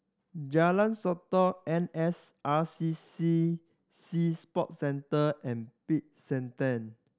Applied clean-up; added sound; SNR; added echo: none; none; none; none.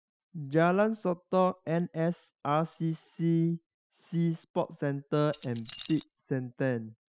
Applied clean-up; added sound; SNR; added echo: classical method spectral subtraction.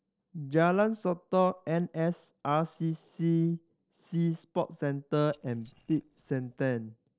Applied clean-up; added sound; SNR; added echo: neural separator model SepFormer DNS4.